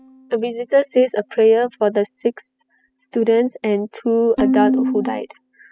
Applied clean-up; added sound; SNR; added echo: classical method spectral subtraction.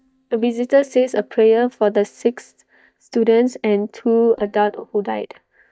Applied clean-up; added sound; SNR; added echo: neural mask model DeepFilterNet 3.